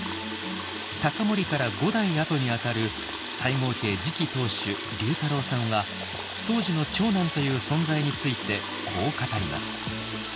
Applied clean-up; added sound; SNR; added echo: none; Water tap, faucet; 7 dB; none.